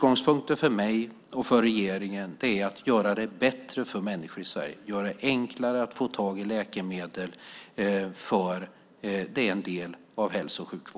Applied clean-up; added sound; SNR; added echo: none; none; none; none.